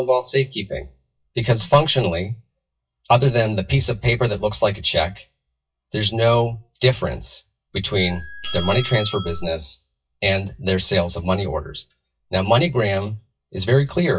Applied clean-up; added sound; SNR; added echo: classical method WPE with log-MMSE.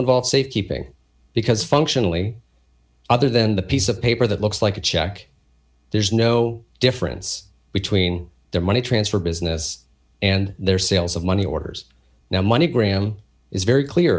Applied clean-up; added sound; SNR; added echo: none; none; none; none.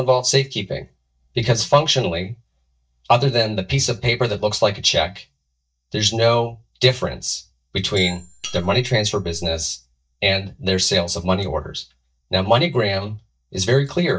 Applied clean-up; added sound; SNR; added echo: neural mask model DeepFilterNet 3.